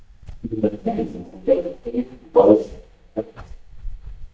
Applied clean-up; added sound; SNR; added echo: neural mask model DeepFilterNet 3.